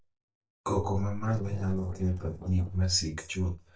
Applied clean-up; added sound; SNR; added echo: neural mask model DeepFilterNet 3.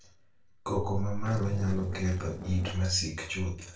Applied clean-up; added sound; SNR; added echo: neural separator model SepFormer DNS4.